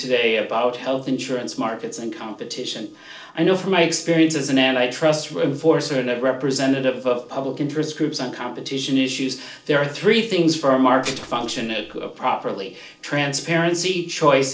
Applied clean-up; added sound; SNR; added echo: neural separator model SepFormer DNS4.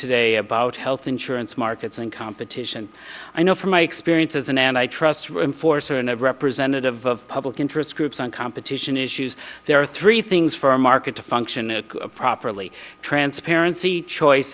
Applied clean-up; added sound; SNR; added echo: none; none; none; none.